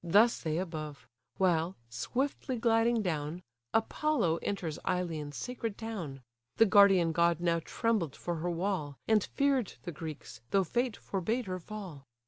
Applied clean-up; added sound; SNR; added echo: none; none; none; none.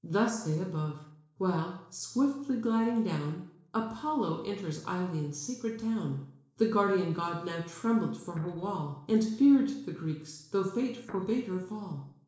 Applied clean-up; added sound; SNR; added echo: neural separator model SepFormer DNS4.